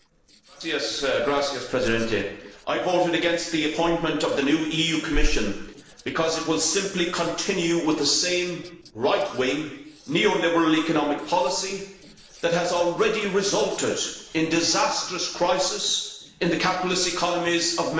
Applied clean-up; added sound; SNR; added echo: neural separator model SepFormer DNS4.